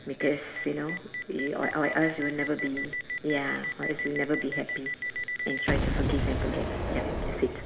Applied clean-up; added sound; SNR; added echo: none; Boom; 1 dB; reverberation time 1.4 s.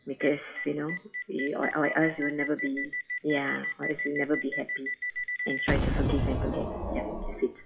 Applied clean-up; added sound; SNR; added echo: classical method WPE with log-MMSE.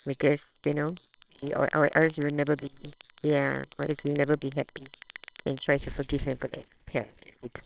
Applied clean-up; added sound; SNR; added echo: neural separator model SepFormer WHAMR!.